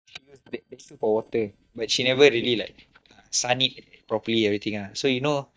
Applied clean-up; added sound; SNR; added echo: neural mask model DeepFilterNet 3.